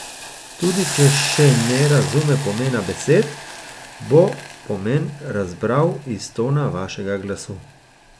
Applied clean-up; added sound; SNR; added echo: none; Hiss; 10 dB; none.